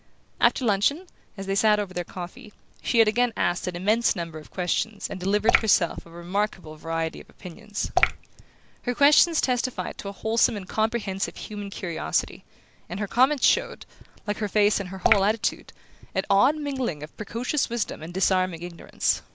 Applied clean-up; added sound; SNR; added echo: none; Drip / Water; -4 dB; none.